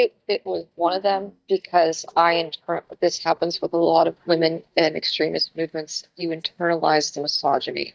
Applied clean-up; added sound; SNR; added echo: neural mask model DeepFilterNet 3.